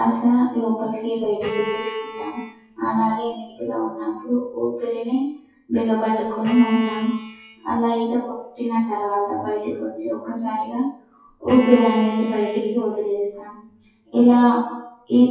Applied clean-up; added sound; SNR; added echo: classical method WPE with log-MMSE.